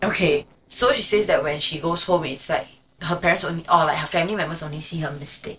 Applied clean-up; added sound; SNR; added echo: neural separator model SepFormer DNS4.